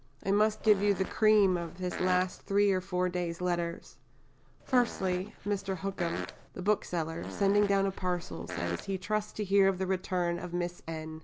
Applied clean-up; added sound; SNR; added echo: none; Fart; 12 dB; none.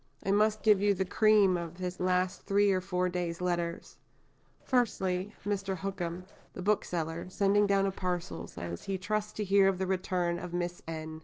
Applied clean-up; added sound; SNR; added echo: neural separator model SepFormer DNS4.